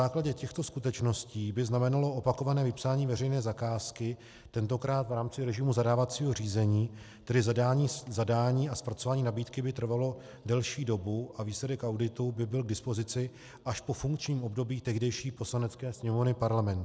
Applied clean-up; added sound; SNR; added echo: none; none; none; none.